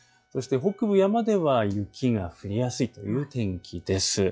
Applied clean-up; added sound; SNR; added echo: classical method log-MMSE.